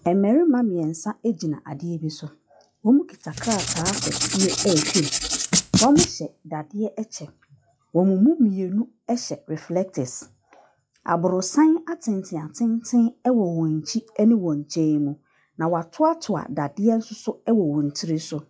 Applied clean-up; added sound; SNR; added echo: classical method log-MMSE.